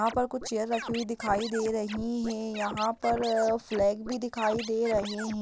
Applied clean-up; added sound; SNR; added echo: none; Scratching (performance technique); 12 dB; none.